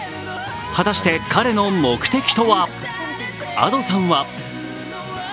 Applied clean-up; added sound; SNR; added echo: none; none; none; none.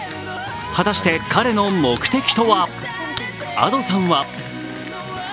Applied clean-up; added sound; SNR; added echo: none; Crushing; 20 dB; none.